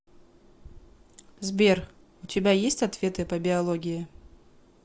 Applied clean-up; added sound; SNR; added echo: none; none; none; none.